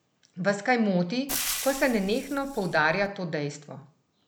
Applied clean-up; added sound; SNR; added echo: none; Frying (food); 8 dB; none.